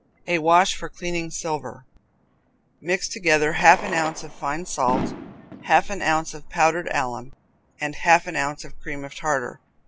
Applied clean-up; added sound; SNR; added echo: none; Fireworks; 15 dB; none.